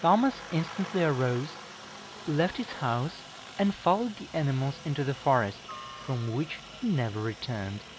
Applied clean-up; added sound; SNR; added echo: none; Aircraft; 15 dB; none.